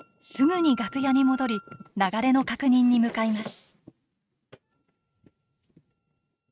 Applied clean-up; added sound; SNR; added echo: neural mask model RNNoise.